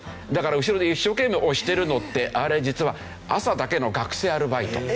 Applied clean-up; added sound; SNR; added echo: none; none; none; none.